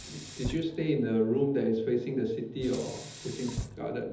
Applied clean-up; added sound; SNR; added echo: none; Sink (filling or washing); 12 dB; reverberation time 1.2 s.